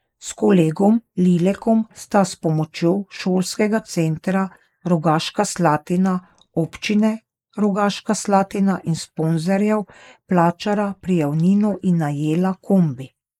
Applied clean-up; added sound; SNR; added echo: neural mask model Resemble Enhance denoiser.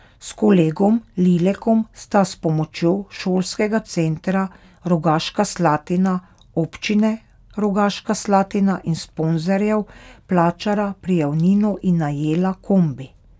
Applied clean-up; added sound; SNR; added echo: none; none; none; none.